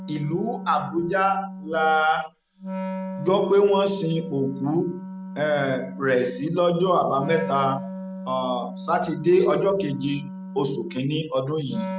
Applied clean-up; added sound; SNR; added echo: none; Wind instrument, woodwind instrument; 11 dB; none.